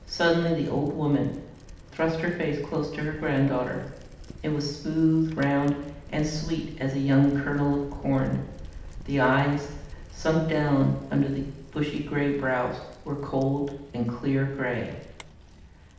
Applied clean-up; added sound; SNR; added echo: none; Bicycle; 17 dB; reverberation time 0.8 s.